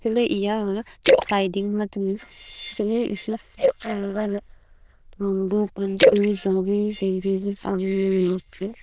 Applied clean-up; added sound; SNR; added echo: neural diffusion model UNIVERSE++.